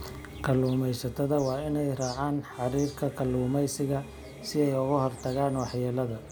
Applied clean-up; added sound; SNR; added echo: none; Harmonica + Bird vocalization, bird call, bird song; 20 dB; none.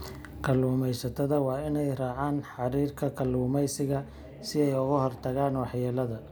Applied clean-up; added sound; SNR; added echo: none; none; none; none.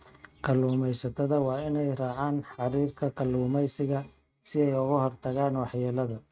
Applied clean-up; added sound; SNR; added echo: neural mask model RNNoise.